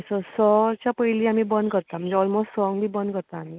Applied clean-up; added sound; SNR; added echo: none; none; none; none.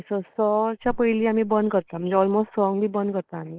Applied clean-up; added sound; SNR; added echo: neural mask model DeepFilterNet 3.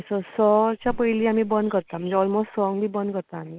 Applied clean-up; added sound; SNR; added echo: none; Whoosh, swoosh, swish; 17 dB; none.